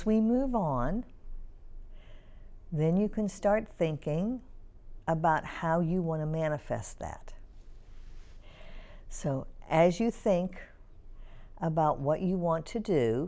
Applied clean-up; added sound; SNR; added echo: none; none; none; none.